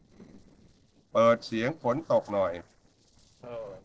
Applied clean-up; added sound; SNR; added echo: neural separator model SepFormer DNS4.